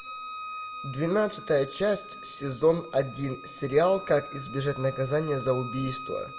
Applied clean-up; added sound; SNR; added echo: none; Bowed string instrument; 13 dB; reverberation time 0.7 s.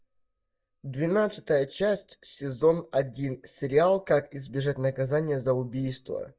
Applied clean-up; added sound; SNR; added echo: neural mask model DeepFilterNet 3.